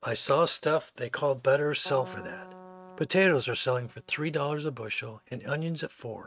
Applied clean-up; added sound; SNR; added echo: neural mask model RNNoise.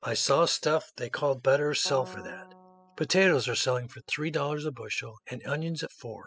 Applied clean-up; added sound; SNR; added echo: classical method spectral subtraction.